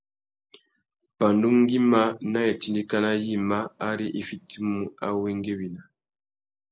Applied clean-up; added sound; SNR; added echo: none; none; none; none.